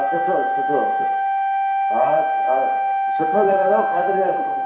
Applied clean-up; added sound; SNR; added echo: none; Wind instrument, woodwind instrument; -3 dB; reverberation time 0.7 s.